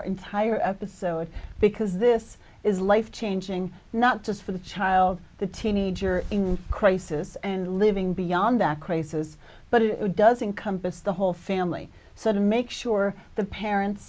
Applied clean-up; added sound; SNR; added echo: none; none; none; none.